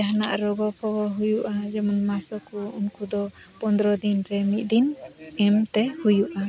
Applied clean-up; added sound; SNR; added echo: none; none; none; none.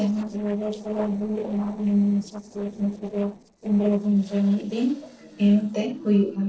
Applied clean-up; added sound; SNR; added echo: neural separator model SepFormer DNS4.